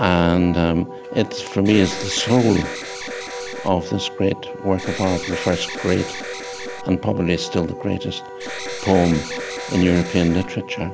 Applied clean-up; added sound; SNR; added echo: none; Wind instrument, woodwind instrument + Alarm; 9 dB; none.